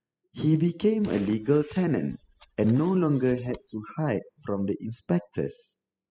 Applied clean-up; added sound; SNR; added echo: classical method spectral subtraction.